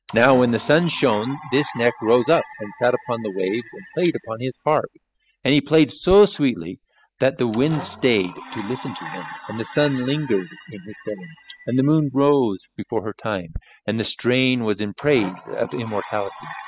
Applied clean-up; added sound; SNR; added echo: classical method spectral subtraction.